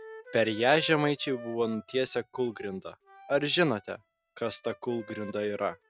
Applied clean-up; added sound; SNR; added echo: neural mask model RNNoise.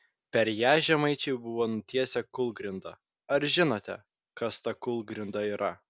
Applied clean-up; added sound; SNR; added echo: none; none; none; none.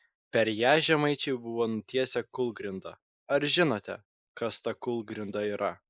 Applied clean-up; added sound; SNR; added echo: neural mask model Resemble Enhance denoiser.